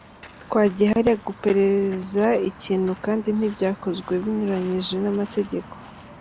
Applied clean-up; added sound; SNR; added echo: none; Walk, footsteps; 19 dB; none.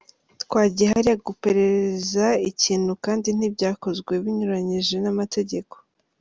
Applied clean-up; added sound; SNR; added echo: none; none; none; none.